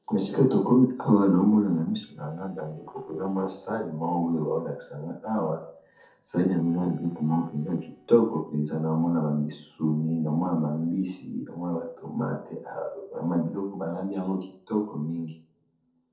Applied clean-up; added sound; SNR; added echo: neural separator model SepFormer DNS4.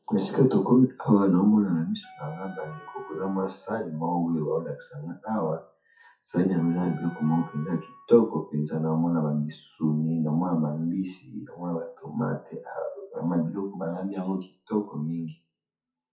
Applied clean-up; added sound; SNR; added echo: classical method WPE with log-MMSE.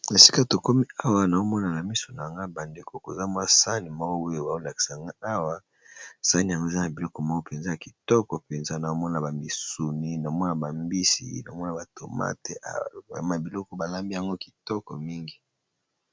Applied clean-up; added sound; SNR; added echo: none; none; none; none.